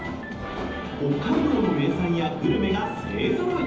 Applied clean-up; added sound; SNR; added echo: none; Subway, metro, underground; 13 dB; reverberation time 0.9 s.